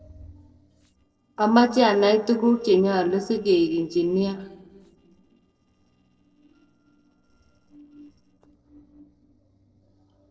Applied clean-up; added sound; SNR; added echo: neural separator model SepFormer DNS4.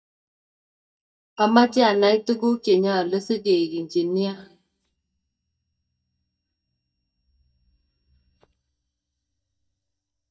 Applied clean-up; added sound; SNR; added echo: neural mask model DeepFilterNet 3.